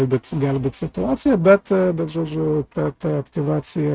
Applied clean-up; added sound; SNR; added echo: neural mask model RNNoise.